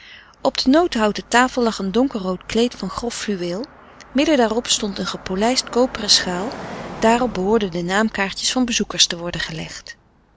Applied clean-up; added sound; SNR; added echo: none; Car passing by; 19 dB; none.